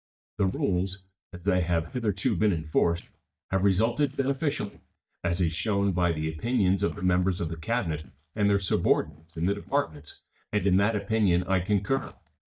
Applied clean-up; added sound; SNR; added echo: neural mask model DeepFilterNet 3.